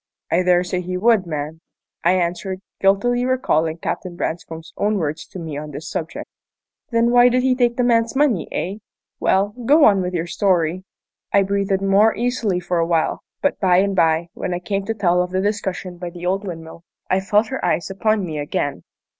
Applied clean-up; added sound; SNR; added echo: none; none; none; none.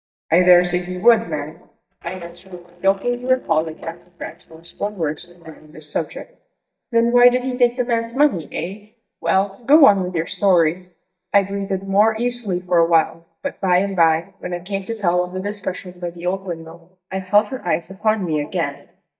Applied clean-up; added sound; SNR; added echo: neural mask model DeepFilterNet 3.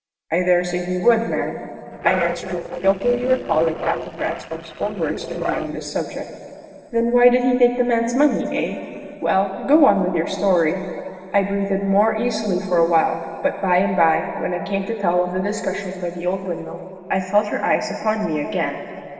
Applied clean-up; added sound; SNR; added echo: neural separator model SepFormer DNS4.